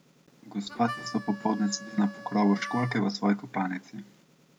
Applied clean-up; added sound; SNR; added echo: none; Harmonica; 14 dB; none.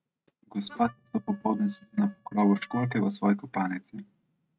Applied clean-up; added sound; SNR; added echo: neural mask model RNNoise.